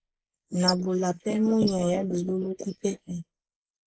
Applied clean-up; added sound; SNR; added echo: neural mask model Resemble Enhance denoiser.